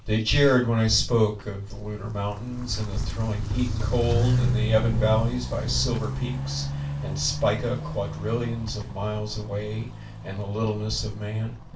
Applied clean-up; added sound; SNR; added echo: none; Walk, footsteps; 3 dB; reverberation time 0.2 s.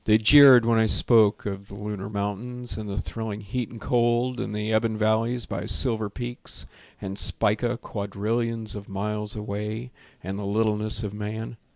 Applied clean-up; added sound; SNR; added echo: none; none; none; none.